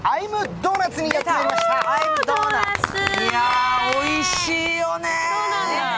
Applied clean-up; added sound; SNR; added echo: none; Fart; 16 dB; none.